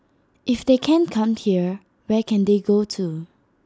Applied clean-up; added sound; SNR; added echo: none; none; none; none.